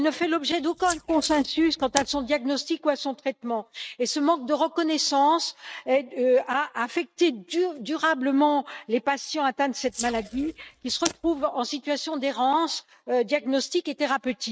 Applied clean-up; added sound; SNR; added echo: neural mask model RNNoise.